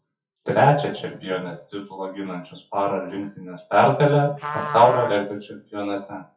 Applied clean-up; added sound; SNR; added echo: classical method WPE with log-MMSE.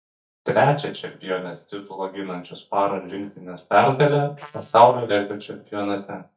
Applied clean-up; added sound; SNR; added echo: neural mask model DeepFilterNet 3.